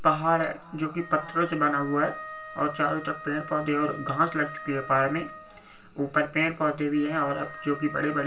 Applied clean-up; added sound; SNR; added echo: none; Wind instrument, woodwind instrument; 15 dB; reverberation time 0.2 s.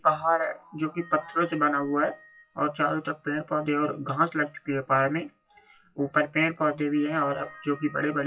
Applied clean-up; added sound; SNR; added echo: classical method WPE with log-MMSE.